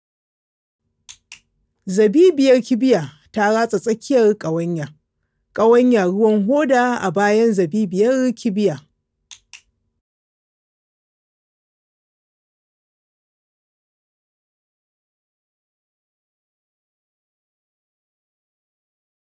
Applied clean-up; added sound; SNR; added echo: none; none; none; none.